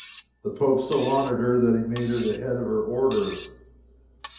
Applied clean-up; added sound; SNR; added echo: none; Cutlery, silverware; 12 dB; reverberation time 2.2 s.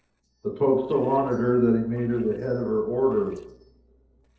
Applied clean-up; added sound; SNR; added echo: neural separator model SepFormer DNS4.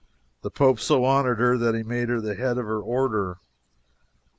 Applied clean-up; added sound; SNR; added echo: none; none; none; none.